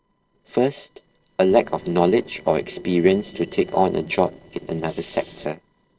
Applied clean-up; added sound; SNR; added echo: neural separator model SepFormer DNS4.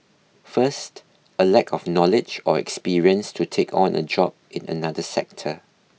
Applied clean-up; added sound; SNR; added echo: none; none; none; none.